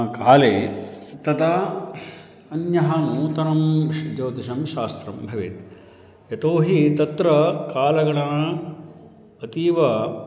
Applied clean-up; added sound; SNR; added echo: none; none; none; none.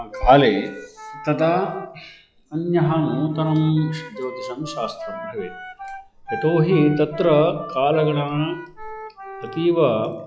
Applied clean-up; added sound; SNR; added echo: classical method log-MMSE.